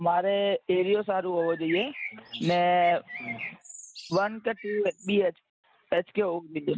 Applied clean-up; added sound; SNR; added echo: none; Bird; 13 dB; none.